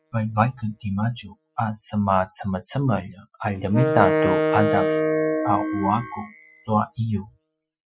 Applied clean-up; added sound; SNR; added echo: classical method Wiener filter.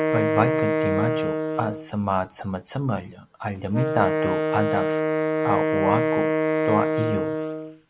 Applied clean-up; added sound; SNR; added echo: none; Wind instrument, woodwind instrument; -3 dB; none.